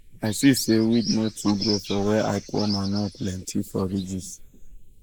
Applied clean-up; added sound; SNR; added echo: neural mask model Resemble Enhance denoiser.